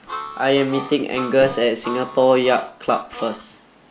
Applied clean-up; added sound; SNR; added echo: none; Harmonica; 13 dB; none.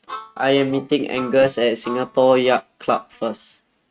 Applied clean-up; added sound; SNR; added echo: neural mask model RNNoise.